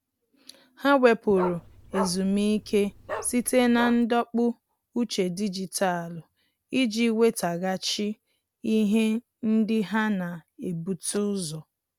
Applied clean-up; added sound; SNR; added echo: none; Bark; 11 dB; none.